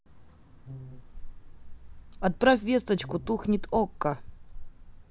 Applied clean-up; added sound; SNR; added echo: none; Buzz; 10 dB; none.